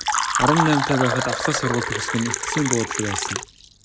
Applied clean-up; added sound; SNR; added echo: none; Fill (with liquid); 0 dB; none.